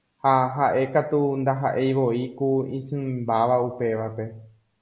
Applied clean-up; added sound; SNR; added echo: none; none; none; none.